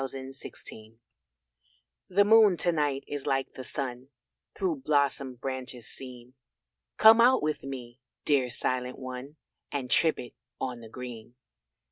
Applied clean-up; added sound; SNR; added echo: none; none; none; none.